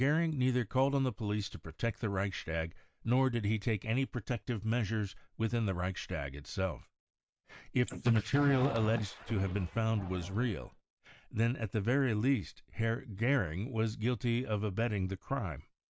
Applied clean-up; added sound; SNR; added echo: neural mask model Resemble Enhance denoiser.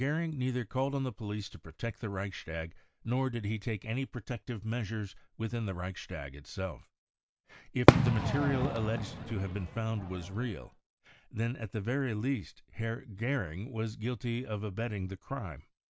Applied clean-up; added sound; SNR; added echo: none; Fireworks; -5 dB; none.